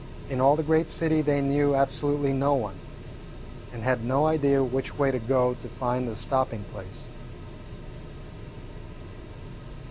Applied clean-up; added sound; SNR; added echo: none; Mechanical fan; 12 dB; none.